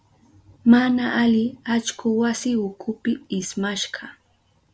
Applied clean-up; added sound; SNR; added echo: none; none; none; none.